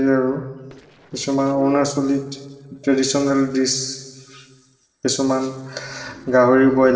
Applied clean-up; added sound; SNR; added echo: neural separator model SepFormer DNS4.